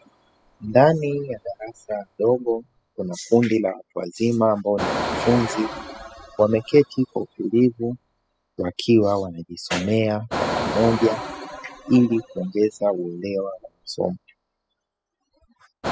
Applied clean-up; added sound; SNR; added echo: classical method spectral subtraction.